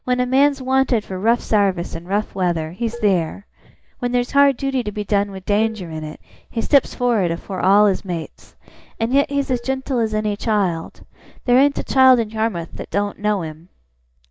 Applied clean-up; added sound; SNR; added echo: neural mask model DeepFilterNet 3.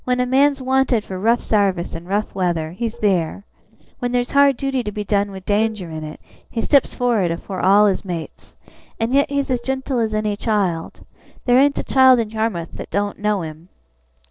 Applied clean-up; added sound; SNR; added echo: neural separator model SepFormer DNS4.